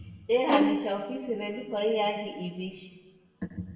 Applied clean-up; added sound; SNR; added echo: none; Bowed string instrument; 1 dB; reverberation time 1.1 s.